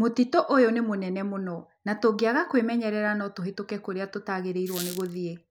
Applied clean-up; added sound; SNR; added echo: none; Squeak; 13 dB; none.